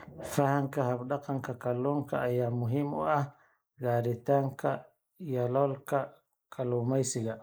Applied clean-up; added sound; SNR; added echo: neural mask model Resemble Enhance denoiser.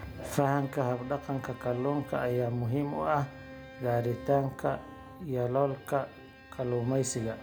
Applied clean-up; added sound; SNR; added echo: none; Bowed string instrument + Bowed string instrument; 18 dB; none.